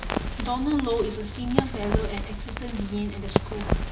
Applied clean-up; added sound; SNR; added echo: none; Crackle; -1 dB; reverberation time 0.9 s.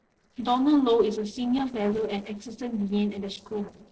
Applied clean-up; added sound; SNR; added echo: neural separator model SepFormer DNS4.